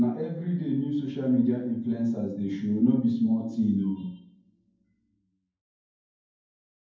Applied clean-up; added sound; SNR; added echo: none; none; none; reverberation time 0.9 s.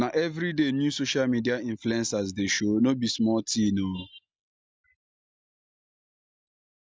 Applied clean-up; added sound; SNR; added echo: none; none; none; none.